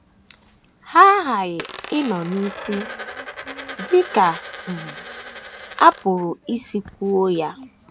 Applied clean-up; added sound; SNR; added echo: none; Coin (dropping); 16 dB; none.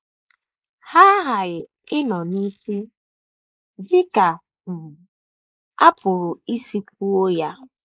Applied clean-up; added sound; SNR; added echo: neural mask model Resemble Enhance denoiser.